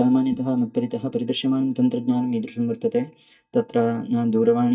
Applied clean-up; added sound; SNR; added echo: neural mask model DeepFilterNet 3.